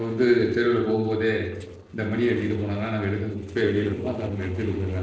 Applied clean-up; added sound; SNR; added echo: neural separator model SepFormer DNS4.